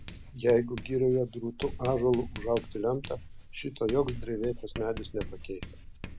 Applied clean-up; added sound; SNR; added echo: none; Writing; 10 dB; none.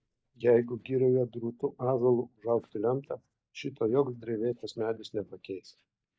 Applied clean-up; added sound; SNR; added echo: neural mask model DeepFilterNet 3.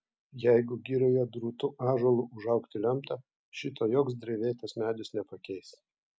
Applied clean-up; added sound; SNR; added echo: none; none; none; none.